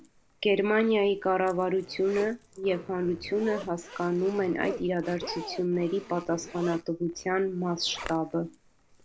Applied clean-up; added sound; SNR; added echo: none; Zipper (clothing); 15 dB; none.